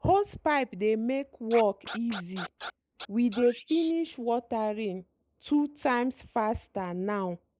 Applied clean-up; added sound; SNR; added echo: neural mask model Resemble Enhance denoiser.